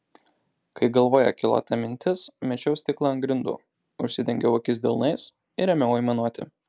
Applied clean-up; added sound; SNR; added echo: none; none; none; none.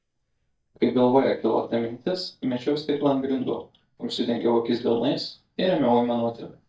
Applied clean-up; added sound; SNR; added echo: neural mask model DeepFilterNet 3.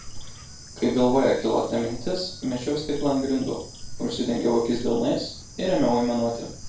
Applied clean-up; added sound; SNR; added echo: none; Bird / Insect; 12 dB; reverberation time 0.4 s.